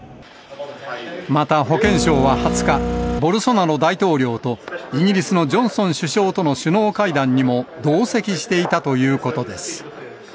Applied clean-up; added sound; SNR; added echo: none; Printer; 1 dB; none.